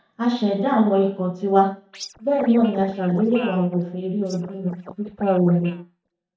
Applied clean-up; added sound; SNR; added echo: neural mask model DeepFilterNet 3.